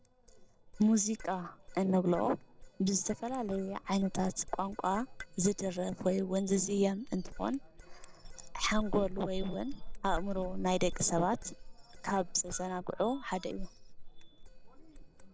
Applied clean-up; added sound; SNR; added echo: neural separator model SepFormer DNS4.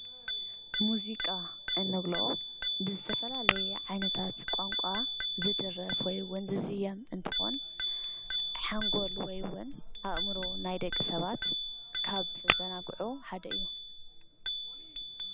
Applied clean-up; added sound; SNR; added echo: none; Bicycle bell + Tap / Glass; -3 dB; none.